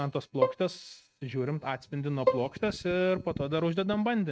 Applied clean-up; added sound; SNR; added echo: neural mask model RNNoise.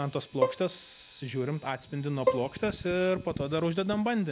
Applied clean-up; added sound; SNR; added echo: none; Bowed string instrument; 5 dB; none.